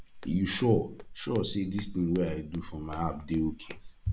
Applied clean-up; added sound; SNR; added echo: none; Walk, footsteps; 14 dB; none.